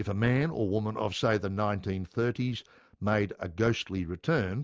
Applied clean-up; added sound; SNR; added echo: none; none; none; none.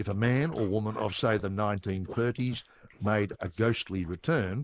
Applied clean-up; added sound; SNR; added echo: neural mask model Resemble Enhance denoiser.